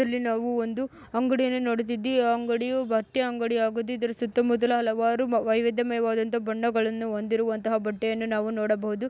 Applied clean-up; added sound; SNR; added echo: none; none; none; none.